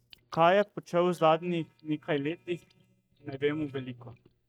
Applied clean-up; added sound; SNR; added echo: neural mask model DeepFilterNet 3.